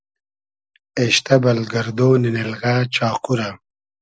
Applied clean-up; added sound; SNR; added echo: none; none; none; none.